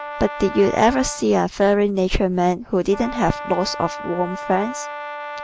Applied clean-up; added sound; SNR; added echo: none; Brass instrument; 12 dB; none.